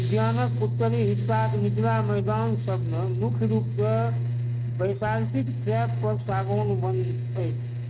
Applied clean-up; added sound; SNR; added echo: neural mask model RNNoise.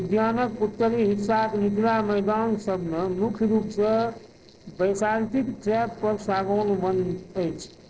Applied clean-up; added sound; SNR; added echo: neural separator model SepFormer DNS4.